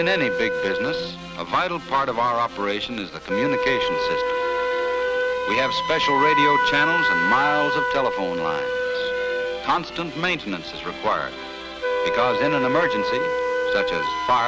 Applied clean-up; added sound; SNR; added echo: none; Wind instrument, woodwind instrument; -1 dB; none.